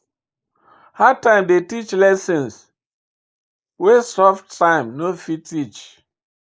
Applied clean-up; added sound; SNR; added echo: neural mask model Resemble Enhance denoiser.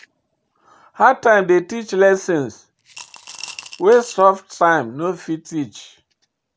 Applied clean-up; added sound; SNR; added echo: none; Coin (dropping) / Glass; 19 dB; none.